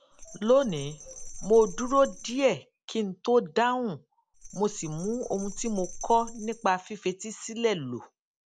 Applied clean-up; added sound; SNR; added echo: none; Bell; 13 dB; none.